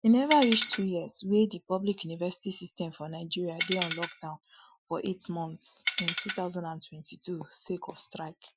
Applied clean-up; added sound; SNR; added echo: classical method Wiener filter.